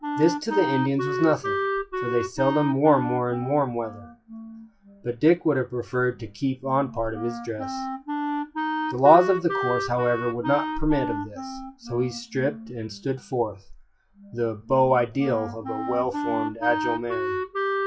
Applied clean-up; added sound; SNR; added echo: classical method WPE with log-MMSE.